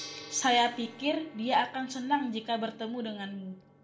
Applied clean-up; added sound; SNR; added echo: none; Gong; 19 dB; reverberation time 0.5 s.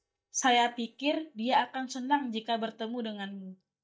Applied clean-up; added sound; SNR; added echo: neural mask model DeepFilterNet 3.